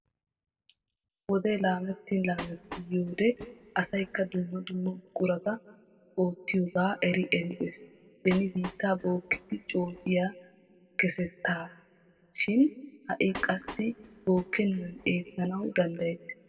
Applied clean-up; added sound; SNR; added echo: none; Train; 16 dB; reverberation time 1.5 s.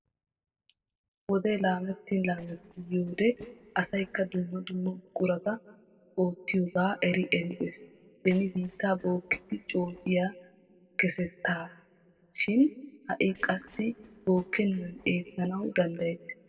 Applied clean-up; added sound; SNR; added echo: neural separator model SepFormer DNS4.